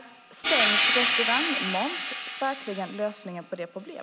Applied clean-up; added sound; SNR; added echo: none; Hi-hat; -4 dB; none.